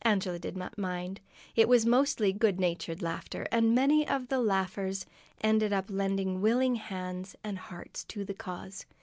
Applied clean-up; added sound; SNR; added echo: none; none; none; none.